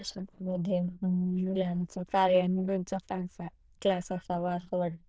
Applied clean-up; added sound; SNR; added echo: neural diffusion model UNIVERSE++.